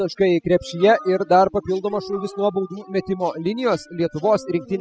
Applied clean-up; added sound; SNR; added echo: classical method spectral subtraction.